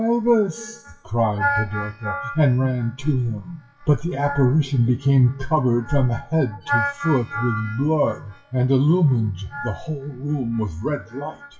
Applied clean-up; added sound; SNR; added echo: classical method WPE with log-MMSE.